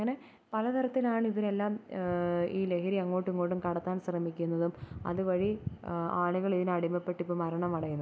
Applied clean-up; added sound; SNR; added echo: none; none; none; none.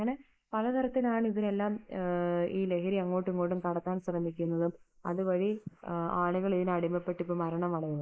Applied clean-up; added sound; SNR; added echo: neural mask model Resemble Enhance denoiser.